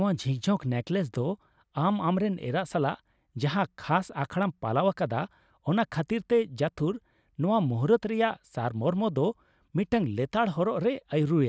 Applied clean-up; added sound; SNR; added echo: none; none; none; none.